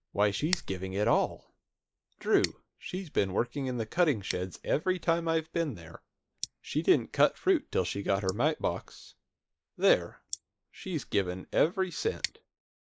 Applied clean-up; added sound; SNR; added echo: neural mask model Resemble Enhance denoiser.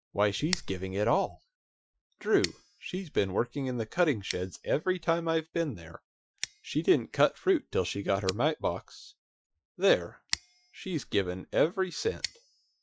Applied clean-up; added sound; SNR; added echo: classical method Wiener filter.